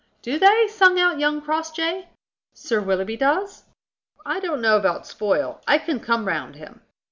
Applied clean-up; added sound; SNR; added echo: none; none; none; none.